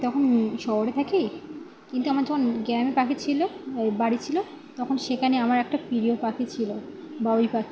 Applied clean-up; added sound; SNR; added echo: none; none; none; none.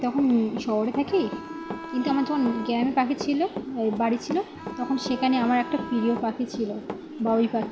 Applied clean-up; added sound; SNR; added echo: none; Run + Bowed string instrument; 11 dB; none.